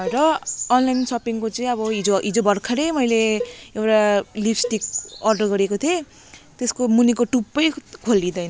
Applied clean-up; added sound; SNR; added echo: none; Cowbell; 16 dB; none.